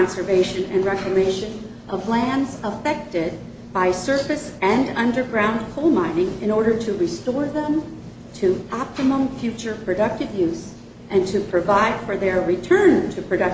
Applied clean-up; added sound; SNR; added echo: none; none; none; none.